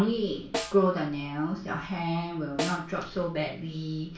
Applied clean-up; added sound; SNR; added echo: none; Snare drum; 10 dB; reverberation time 0.3 s.